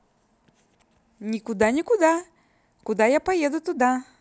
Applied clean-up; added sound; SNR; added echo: none; none; none; none.